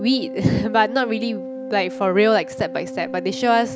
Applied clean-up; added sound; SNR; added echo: none; Organ; 11 dB; none.